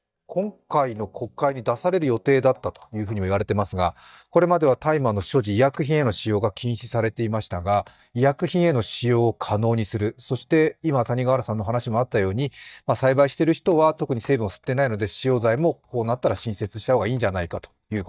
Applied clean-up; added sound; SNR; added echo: neural mask model DeepFilterNet 3.